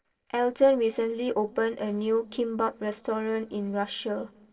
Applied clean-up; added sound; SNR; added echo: neural separator model SepFormer DNS4.